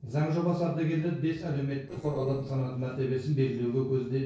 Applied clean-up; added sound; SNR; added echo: neural separator model SepFormer DNS4.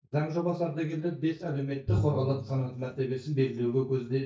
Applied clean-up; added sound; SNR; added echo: neural mask model DeepFilterNet 3.